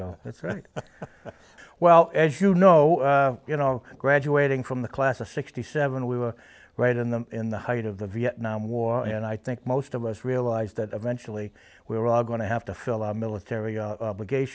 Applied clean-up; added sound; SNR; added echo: none; none; none; none.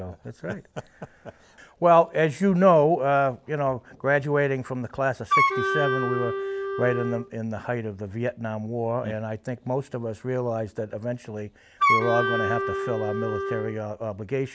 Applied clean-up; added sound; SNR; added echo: none; Wind instrument, woodwind instrument; 0 dB; none.